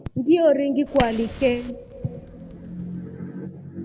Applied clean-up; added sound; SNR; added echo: none; Fire; 12 dB; none.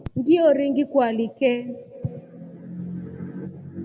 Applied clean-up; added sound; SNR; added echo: none; none; none; none.